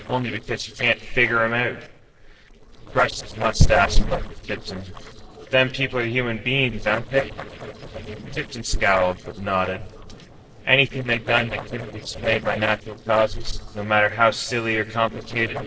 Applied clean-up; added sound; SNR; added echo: neural separator model SepFormer DNS4.